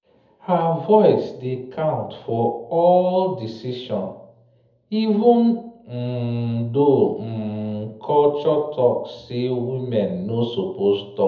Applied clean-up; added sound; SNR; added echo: none; none; none; reverberation time 0.7 s.